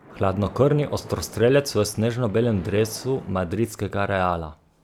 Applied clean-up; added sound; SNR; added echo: none; Splash, splatter; 20 dB; none.